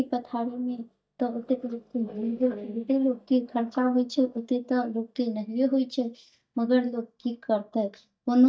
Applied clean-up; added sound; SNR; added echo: neural mask model DeepFilterNet 3.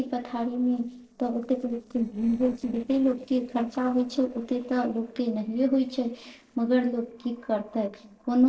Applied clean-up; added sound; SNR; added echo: neural separator model SepFormer DNS4.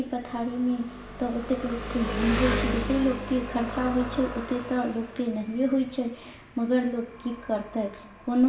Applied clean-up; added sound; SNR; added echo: none; Engine; 7 dB; reverberation time 0.7 s.